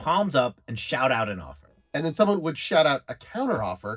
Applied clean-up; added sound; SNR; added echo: neural separator model SepFormer DNS4.